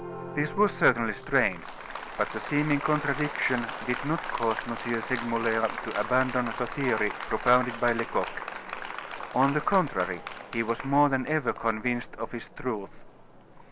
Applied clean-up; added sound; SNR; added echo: none; Applause; 10 dB; none.